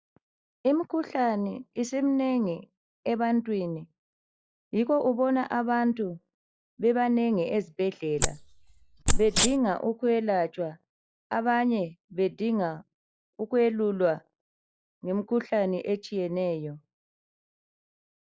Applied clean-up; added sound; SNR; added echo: classical method log-MMSE.